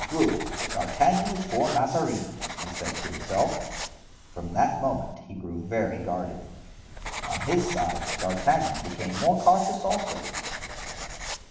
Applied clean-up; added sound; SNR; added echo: none; Writing; 8 dB; reverberation time 0.9 s.